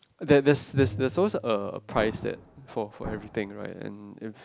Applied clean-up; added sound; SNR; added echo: none; Explosion + Bowed string instrument; 13 dB; none.